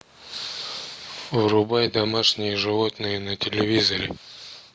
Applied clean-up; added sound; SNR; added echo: none; none; none; none.